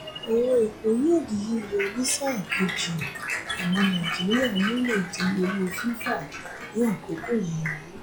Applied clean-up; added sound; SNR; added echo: classical method log-MMSE.